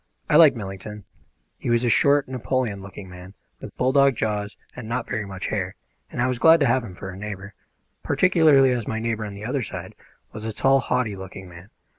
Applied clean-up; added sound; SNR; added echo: neural mask model Resemble Enhance denoiser.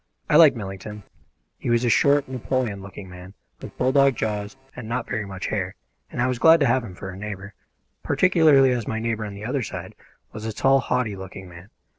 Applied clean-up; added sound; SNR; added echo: neural separator model SepFormer DNS4.